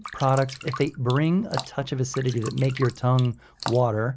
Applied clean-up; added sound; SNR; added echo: none; Drip; 14 dB; none.